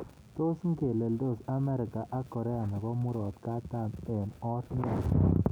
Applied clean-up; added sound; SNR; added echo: none; none; none; none.